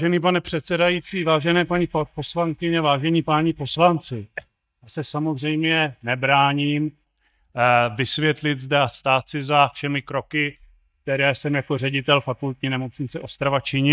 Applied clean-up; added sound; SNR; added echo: neural mask model DeepFilterNet 3.